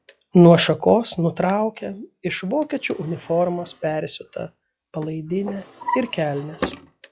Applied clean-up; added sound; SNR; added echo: classical method log-MMSE.